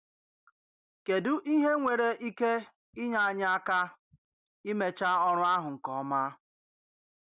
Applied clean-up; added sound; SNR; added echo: none; none; none; none.